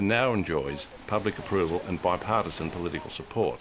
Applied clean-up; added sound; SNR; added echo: none; Train + Waves, surf; 15 dB; none.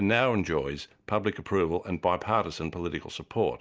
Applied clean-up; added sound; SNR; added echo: none; none; none; none.